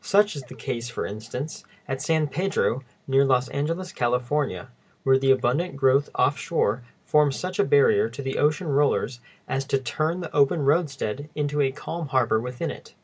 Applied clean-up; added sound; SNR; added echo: none; none; none; none.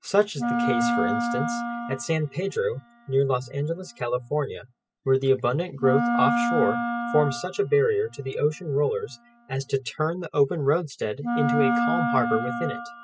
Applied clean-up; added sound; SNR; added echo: classical method spectral subtraction.